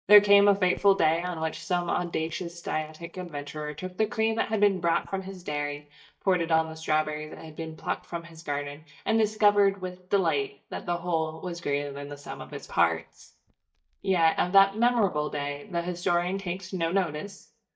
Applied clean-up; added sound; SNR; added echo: neural mask model DeepFilterNet 3.